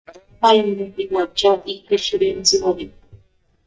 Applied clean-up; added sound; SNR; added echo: neural mask model DeepFilterNet 3.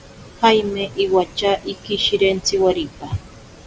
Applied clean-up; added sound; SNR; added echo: none; none; none; none.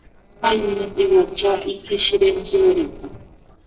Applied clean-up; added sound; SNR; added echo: neural separator model SepFormer DNS4.